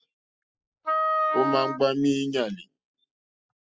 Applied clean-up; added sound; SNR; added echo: classical method spectral subtraction.